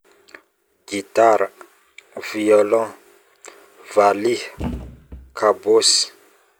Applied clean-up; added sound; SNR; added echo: none; Thump, thud; 11 dB; none.